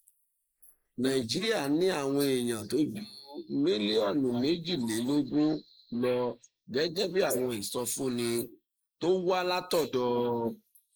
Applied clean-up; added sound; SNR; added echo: neural mask model Resemble Enhance denoiser.